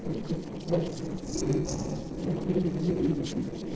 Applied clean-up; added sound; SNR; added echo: neural separator model SepFormer DNS4.